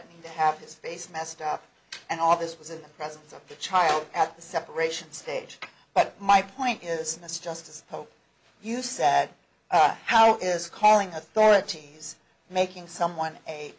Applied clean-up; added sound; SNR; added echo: none; none; none; none.